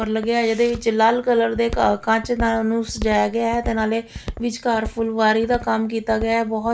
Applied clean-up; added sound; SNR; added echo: none; Walk, footsteps; 14 dB; none.